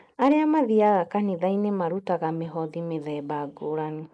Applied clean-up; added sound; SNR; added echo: neural mask model Resemble Enhance denoiser.